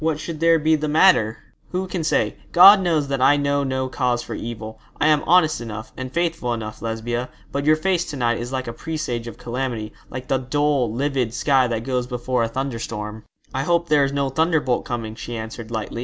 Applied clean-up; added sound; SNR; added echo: none; none; none; none.